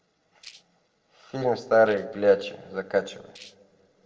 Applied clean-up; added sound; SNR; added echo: neural separator model SepFormer DNS4.